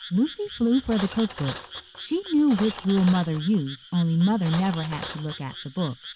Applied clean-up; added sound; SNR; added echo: none; Cutlery, silverware + Frog; 14 dB; none.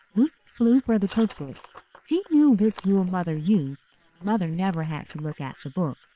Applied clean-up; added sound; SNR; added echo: neural separator model SepFormer WHAM!.